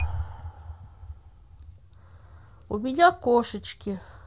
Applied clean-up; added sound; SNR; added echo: none; none; none; none.